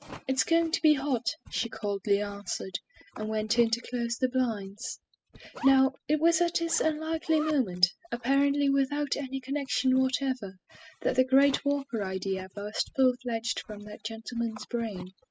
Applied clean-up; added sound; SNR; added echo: classical method spectral subtraction.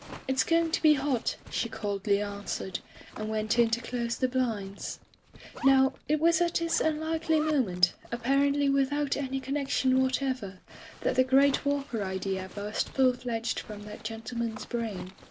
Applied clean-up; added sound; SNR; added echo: none; Zipper (clothing); 18 dB; none.